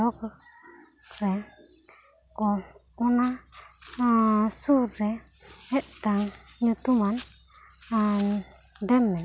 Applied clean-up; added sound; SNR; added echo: none; none; none; none.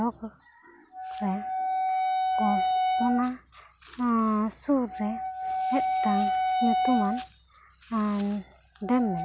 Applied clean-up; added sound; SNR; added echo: none; Wind instrument, woodwind instrument; 0 dB; none.